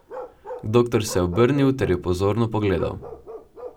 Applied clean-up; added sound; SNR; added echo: none; Bark; 16 dB; none.